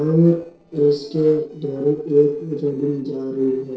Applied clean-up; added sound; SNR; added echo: neural separator model SepFormer DNS4.